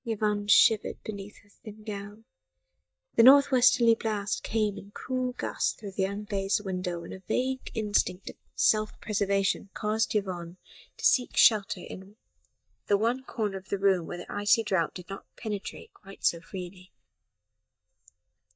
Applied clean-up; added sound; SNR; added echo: neural mask model DeepFilterNet 3.